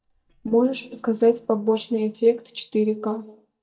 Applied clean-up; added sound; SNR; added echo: neural mask model DeepFilterNet 3.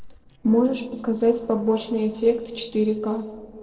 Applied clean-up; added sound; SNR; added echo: neural separator model SepFormer DNS4.